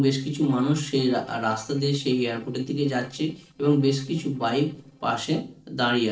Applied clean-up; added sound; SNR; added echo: neural separator model SepFormer DNS4.